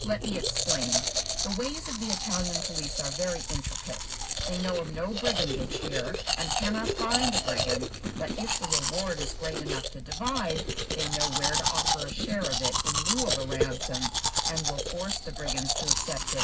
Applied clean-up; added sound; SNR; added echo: none; Domestic sounds, home sounds; -4 dB; reverberation time 0.4 s.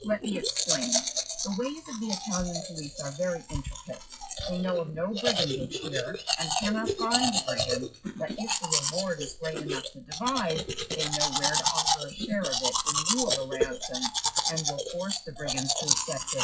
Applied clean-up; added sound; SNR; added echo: classical method WPE with log-MMSE.